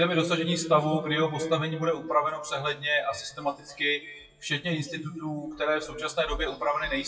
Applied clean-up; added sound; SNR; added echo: classical method WPE with log-MMSE.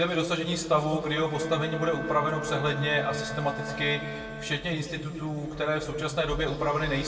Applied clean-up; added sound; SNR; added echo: none; Bowed string instrument; 12 dB; reverberation time 2.0 s.